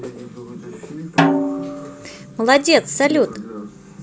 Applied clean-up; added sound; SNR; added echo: none; Snare drum; 2 dB; none.